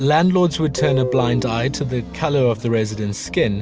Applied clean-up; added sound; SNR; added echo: none; Guitar; 8 dB; none.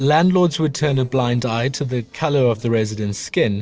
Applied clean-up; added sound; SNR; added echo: neural separator model SepFormer DNS4.